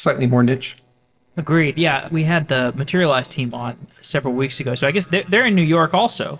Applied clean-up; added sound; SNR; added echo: neural separator model SepFormer DNS4.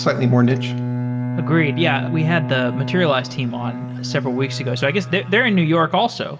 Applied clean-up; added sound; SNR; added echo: none; Bowed string instrument; 6 dB; reverberation time 1.4 s.